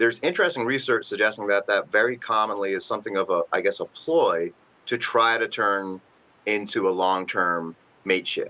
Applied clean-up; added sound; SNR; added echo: none; none; none; none.